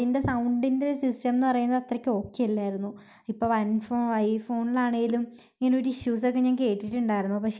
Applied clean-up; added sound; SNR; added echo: none; none; none; none.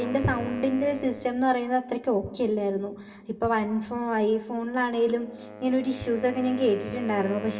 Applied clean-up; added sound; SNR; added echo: none; Wind instrument, woodwind instrument; 15 dB; reverberation time 2.9 s.